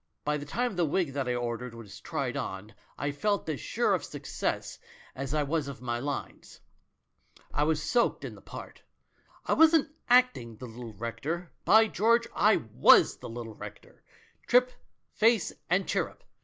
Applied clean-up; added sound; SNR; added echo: none; none; none; none.